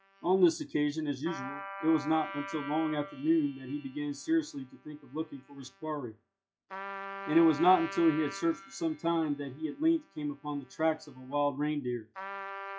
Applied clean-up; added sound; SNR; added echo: classical method log-MMSE.